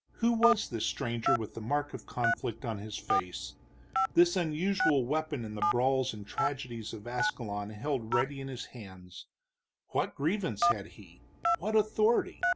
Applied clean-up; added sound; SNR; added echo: none; Telephone; 4 dB; none.